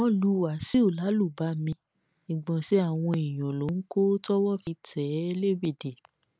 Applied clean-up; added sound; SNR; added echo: none; none; none; none.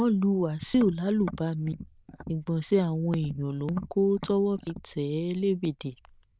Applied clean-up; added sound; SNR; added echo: neural diffusion model UNIVERSE++.